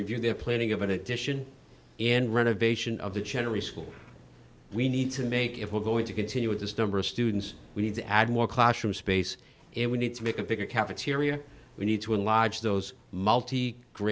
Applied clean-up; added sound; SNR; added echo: none; none; none; none.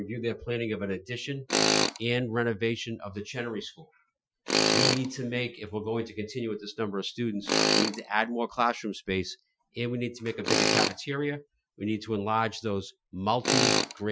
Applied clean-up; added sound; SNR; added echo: classical method Wiener filter.